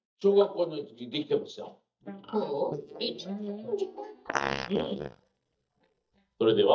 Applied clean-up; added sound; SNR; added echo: neural mask model DeepFilterNet 3.